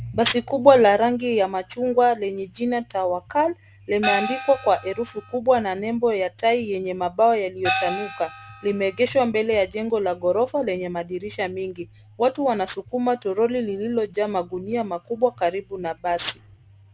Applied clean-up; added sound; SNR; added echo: none; Gong; 6 dB; none.